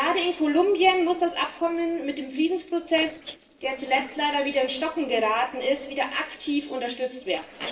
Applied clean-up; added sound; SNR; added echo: neural separator model SepFormer DNS4.